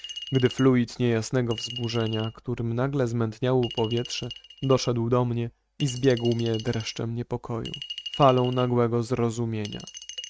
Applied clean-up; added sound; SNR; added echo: neural mask model RNNoise.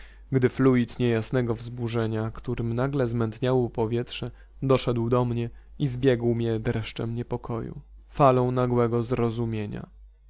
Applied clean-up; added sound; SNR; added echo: none; none; none; none.